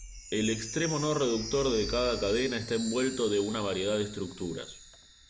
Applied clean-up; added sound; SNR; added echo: none; Chime; 12 dB; none.